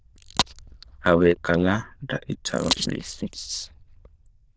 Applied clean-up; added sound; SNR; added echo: neural diffusion model UNIVERSE++.